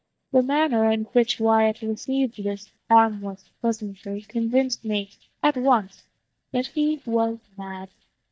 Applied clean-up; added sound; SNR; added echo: neural mask model DeepFilterNet 3.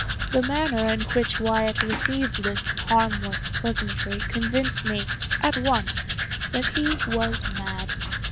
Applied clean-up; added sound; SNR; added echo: none; Domestic sounds, home sounds; -1 dB; none.